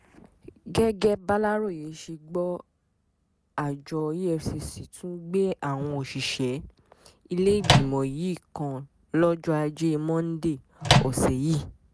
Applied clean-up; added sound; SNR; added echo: none; Microwave oven; -5 dB; none.